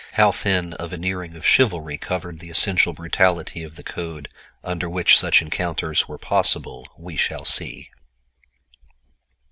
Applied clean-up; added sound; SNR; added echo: none; none; none; none.